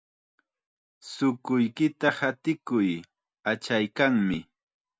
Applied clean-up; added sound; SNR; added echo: none; none; none; none.